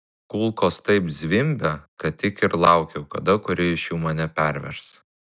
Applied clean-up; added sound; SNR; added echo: none; none; none; none.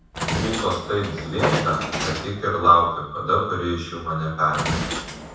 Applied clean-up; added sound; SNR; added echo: none; Train; 6 dB; reverberation time 0.7 s.